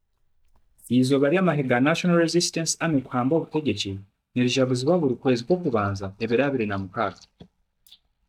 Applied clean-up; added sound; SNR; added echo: neural mask model DeepFilterNet 3.